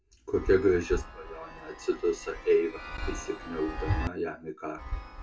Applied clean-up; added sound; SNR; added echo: none; Chime; 7 dB; reverberation time 0.2 s.